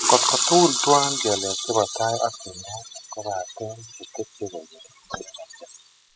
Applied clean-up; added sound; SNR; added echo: classical method spectral subtraction.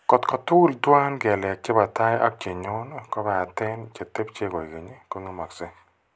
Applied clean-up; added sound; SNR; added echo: none; none; none; none.